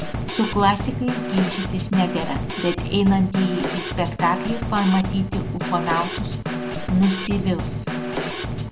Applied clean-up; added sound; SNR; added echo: none; Snare drum / Drum kit; 4 dB; reverberation time 0.3 s.